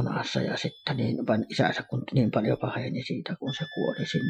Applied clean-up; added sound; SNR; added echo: classical method Wiener filter.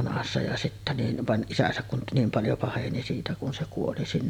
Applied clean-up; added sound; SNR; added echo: none; none; none; none.